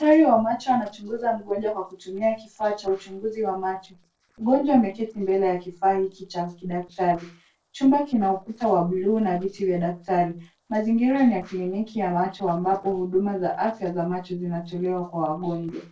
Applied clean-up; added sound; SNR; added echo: neural separator model SepFormer DNS4.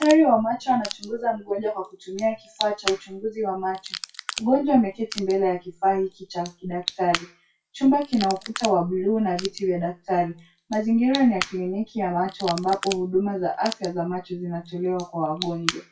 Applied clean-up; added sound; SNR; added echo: classical method WPE with log-MMSE.